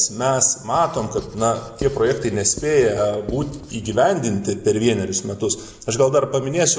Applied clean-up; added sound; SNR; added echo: none; Writing; 16 dB; none.